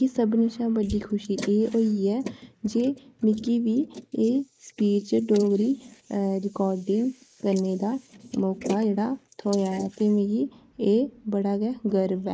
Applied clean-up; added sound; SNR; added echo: neural mask model Resemble Enhance denoiser.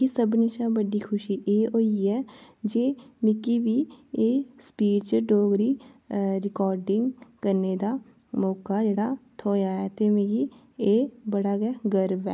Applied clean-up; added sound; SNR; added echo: none; none; none; none.